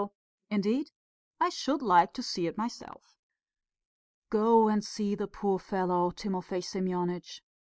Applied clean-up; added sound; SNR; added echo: neural mask model Resemble Enhance denoiser.